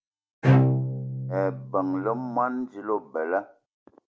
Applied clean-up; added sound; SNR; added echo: none; Bowed string instrument; -4 dB; none.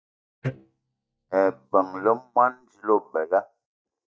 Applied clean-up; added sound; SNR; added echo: neural mask model DeepFilterNet 3.